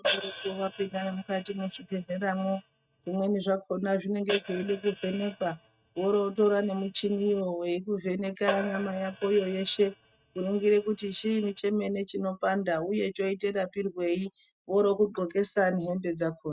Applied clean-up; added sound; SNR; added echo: neural mask model RNNoise.